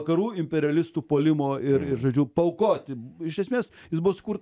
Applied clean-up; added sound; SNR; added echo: none; none; none; none.